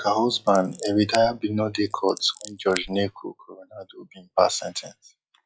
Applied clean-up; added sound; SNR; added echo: classical method log-MMSE.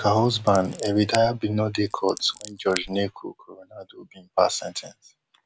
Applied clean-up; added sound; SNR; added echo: none; Scissors; 15 dB; none.